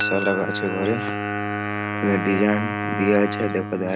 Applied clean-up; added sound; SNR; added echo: none; Chink, clink + Wind instrument, woodwind instrument; 2 dB; none.